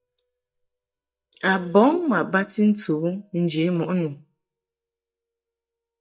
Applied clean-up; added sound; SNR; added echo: neural mask model DeepFilterNet 3.